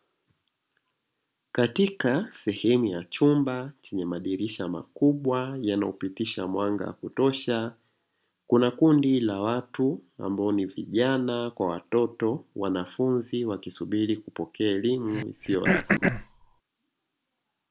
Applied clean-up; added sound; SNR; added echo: none; Cough; 2 dB; none.